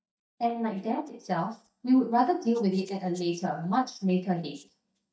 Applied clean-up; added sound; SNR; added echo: neural mask model DeepFilterNet 3.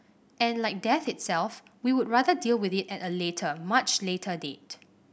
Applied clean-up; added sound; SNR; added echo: none; none; none; none.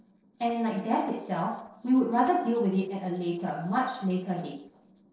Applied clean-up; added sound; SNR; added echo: neural separator model SepFormer DNS4.